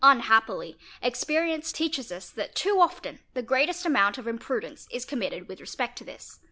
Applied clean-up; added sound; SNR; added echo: none; none; none; none.